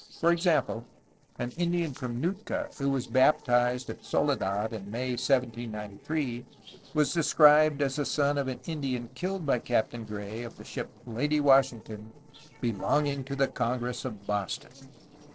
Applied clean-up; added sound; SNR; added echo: neural separator model SepFormer DNS4.